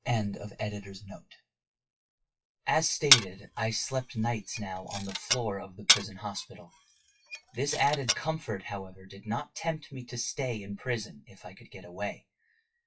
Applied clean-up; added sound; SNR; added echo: classical method WPE with log-MMSE.